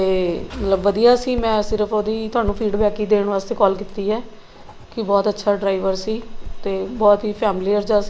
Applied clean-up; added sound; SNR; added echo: none; Engine / Car + Writing; 11 dB; none.